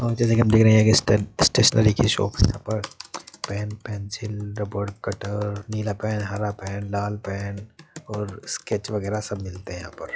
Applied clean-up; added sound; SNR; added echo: classical method log-MMSE.